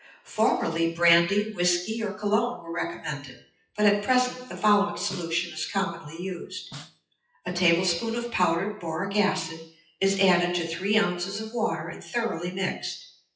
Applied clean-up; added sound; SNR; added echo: classical method WPE with log-MMSE.